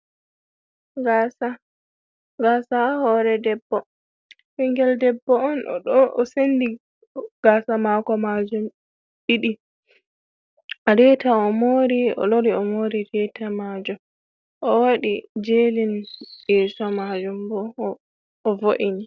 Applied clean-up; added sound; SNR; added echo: neural separator model SepFormer DNS4.